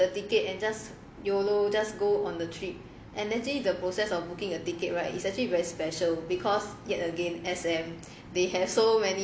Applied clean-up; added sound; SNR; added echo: none; none; none; none.